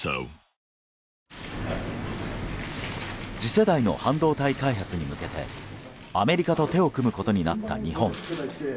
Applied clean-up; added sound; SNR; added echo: none; Dog; 19 dB; none.